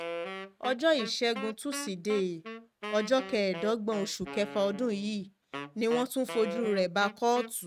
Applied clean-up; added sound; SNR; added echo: neural mask model RNNoise.